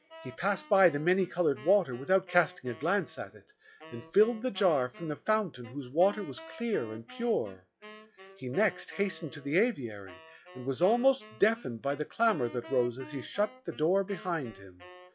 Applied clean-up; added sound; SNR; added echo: classical method log-MMSE.